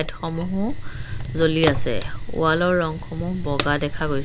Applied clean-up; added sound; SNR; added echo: none; Fire; 2 dB; none.